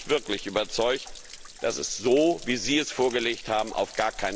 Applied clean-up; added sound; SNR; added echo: none; Stream / Trickle, dribble / Splash, splatter; 15 dB; none.